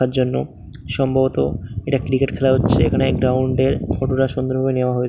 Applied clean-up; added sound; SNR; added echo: none; none; none; none.